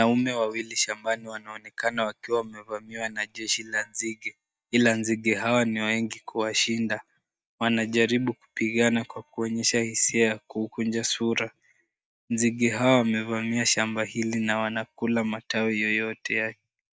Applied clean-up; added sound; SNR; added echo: neural mask model DeepFilterNet 3.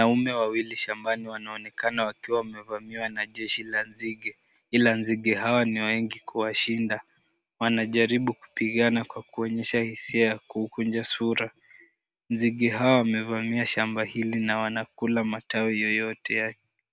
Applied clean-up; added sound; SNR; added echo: none; none; none; none.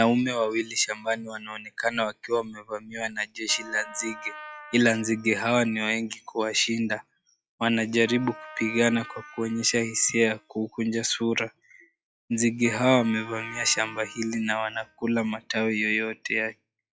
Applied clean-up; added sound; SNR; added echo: classical method log-MMSE.